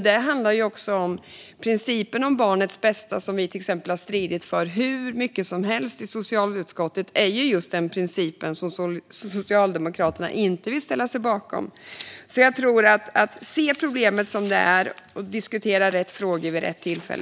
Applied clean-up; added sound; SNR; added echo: none; none; none; none.